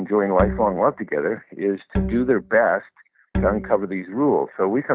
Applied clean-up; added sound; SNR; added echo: none; Bowed string instrument; 8 dB; none.